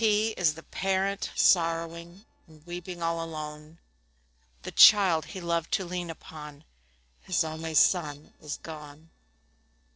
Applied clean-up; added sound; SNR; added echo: neural separator model SepFormer DNS4.